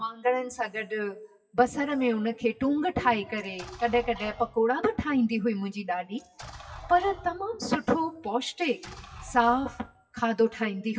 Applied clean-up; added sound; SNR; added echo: classical method WPE with log-MMSE.